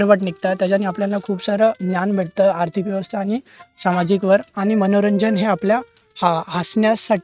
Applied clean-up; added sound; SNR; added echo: neural mask model RNNoise.